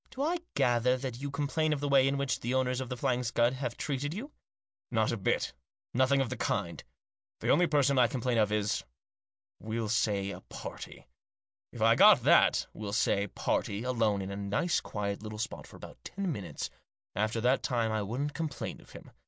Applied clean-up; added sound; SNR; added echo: none; none; none; none.